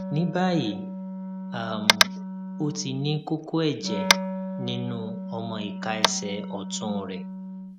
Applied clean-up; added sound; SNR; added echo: none; Wind instrument, woodwind instrument + Tap; -1 dB; none.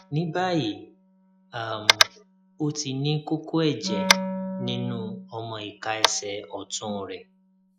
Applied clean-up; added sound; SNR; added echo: classical method log-MMSE.